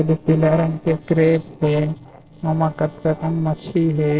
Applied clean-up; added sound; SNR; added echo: neural separator model SepFormer DNS4.